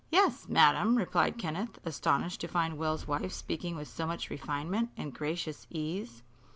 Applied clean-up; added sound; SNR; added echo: none; Engine starting / Car; 16 dB; none.